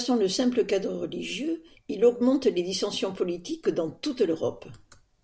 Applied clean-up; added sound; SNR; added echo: none; none; none; none.